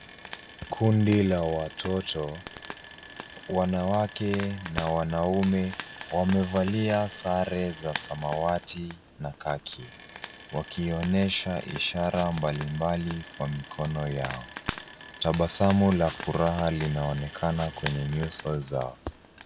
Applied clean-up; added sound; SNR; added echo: none; Writing + Frying (food); 9 dB; none.